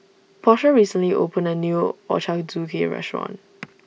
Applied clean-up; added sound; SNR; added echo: none; none; none; none.